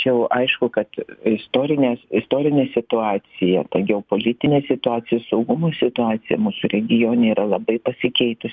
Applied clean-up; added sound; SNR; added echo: none; none; none; none.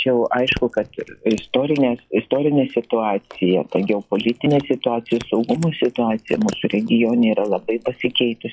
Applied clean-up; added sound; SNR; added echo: classical method log-MMSE.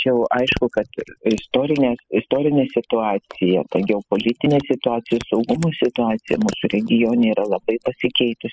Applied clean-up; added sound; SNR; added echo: classical method spectral subtraction.